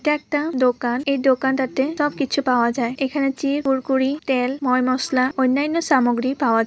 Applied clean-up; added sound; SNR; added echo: none; none; none; none.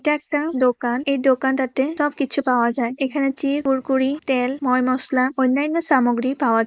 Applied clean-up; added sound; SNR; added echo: neural mask model Resemble Enhance denoiser.